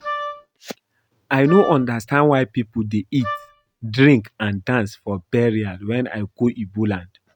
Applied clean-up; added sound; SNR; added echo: neural mask model RNNoise.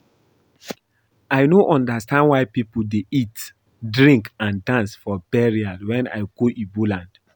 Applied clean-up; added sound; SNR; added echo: none; none; none; none.